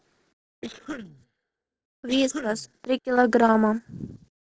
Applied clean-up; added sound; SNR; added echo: neural separator model SepFormer DNS4.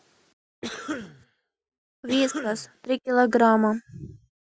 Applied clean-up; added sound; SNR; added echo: classical method Wiener filter.